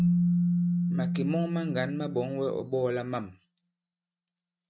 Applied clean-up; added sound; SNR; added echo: neural mask model RNNoise.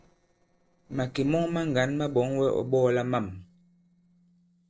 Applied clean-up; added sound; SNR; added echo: neural separator model SepFormer DNS4.